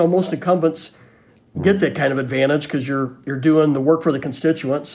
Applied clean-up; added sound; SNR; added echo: none; Brass instrument; 17 dB; none.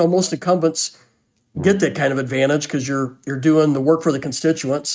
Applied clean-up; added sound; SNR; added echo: neural mask model RNNoise.